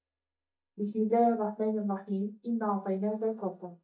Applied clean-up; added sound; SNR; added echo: neural mask model DeepFilterNet 3.